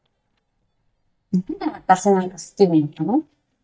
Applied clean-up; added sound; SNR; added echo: neural mask model DeepFilterNet 3.